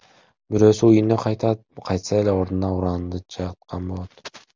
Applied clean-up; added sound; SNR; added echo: none; none; none; none.